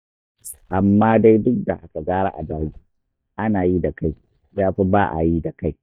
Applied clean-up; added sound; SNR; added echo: neural mask model DeepFilterNet 3.